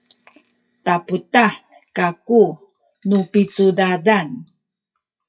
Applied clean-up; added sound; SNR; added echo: classical method WPE with log-MMSE.